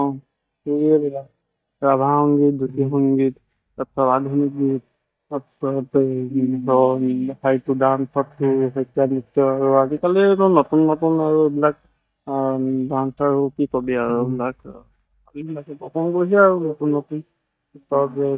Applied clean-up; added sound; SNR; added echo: neural mask model DeepFilterNet 3.